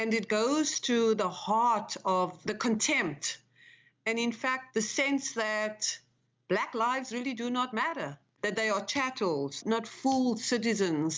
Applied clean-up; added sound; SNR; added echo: none; none; none; none.